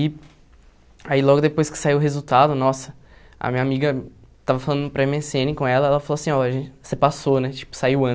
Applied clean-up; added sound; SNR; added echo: none; none; none; none.